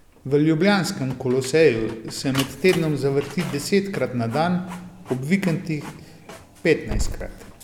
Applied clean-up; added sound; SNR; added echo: none; Printer + Growling / Hiss; 12 dB; none.